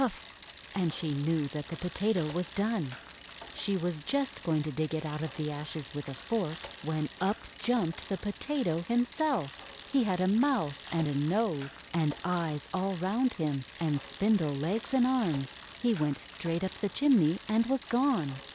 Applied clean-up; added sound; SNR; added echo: none; Bicycle; 11 dB; none.